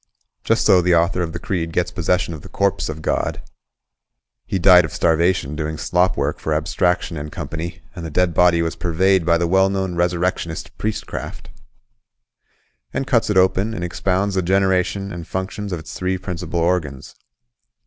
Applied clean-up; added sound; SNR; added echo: none; none; none; none.